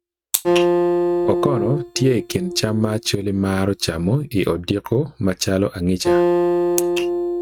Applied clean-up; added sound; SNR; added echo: neural mask model RNNoise.